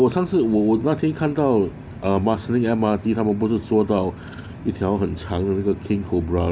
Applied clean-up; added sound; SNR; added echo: none; none; none; none.